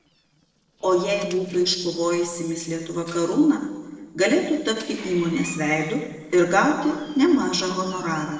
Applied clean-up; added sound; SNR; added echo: neural separator model SepFormer DNS4.